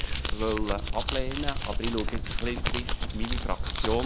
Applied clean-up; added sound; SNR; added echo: none; Crumpling, crinkling; -4 dB; none.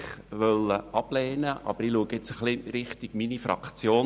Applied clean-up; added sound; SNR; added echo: none; none; none; none.